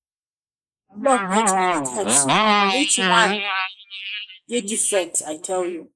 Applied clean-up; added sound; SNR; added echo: neural mask model Resemble Enhance denoiser.